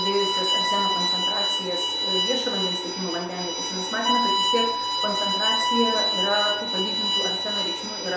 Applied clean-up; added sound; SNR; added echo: none; Bowed string instrument; -5 dB; none.